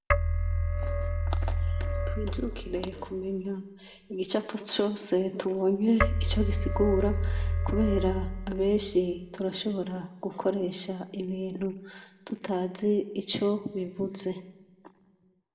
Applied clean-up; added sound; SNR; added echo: none; Keyboard (musical); -1 dB; reverberation time 1.0 s.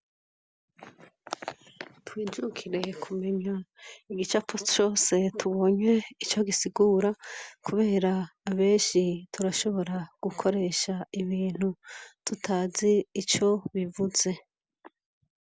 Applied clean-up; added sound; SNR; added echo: none; none; none; none.